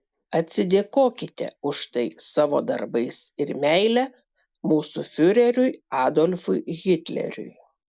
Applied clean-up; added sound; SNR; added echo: neural mask model Resemble Enhance denoiser.